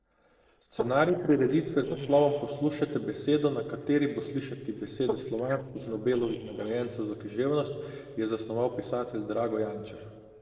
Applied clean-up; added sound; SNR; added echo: neural separator model SepFormer DNS4.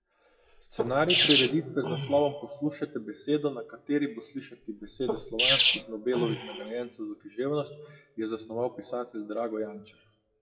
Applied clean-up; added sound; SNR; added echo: classical method WPE with log-MMSE.